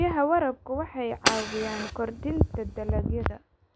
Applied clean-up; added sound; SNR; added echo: none; Fire; 4 dB; none.